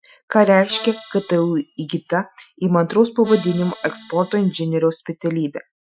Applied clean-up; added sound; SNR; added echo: classical method Wiener filter.